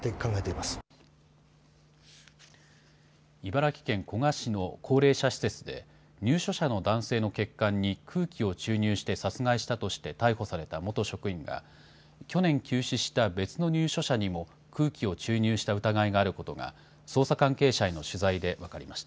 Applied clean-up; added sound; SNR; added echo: none; none; none; none.